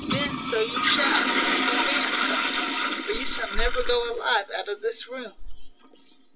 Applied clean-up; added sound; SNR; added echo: none; Toilet flush; 0 dB; none.